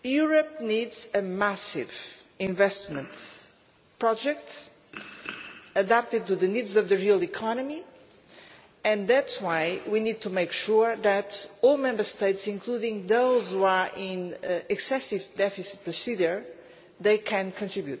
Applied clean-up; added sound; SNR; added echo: none; none; none; none.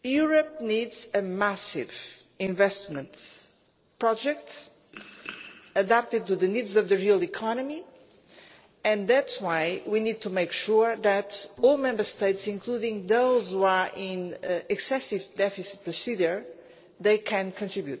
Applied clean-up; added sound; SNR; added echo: neural separator model SepFormer DNS4.